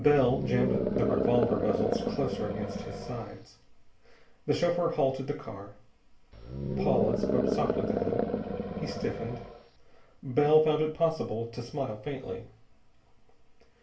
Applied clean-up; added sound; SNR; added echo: none; Animal; 0 dB; reverberation time 0.3 s.